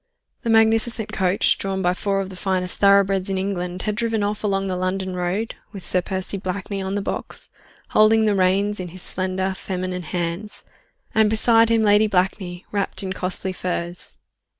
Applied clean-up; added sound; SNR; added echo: none; none; none; none.